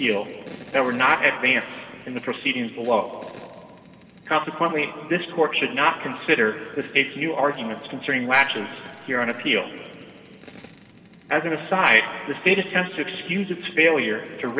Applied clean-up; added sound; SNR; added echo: none; none; none; reverberation time 2.1 s.